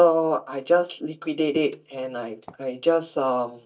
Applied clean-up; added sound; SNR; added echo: neural mask model DeepFilterNet 3.